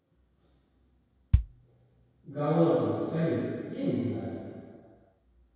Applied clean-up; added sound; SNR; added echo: none; Bass drum; 2 dB; reverberation time 2.0 s.